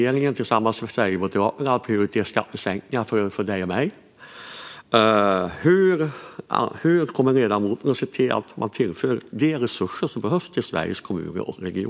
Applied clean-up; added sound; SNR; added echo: none; none; none; none.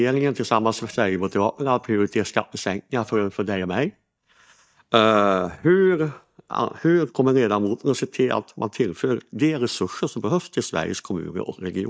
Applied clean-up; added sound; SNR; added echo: neural mask model DeepFilterNet 3.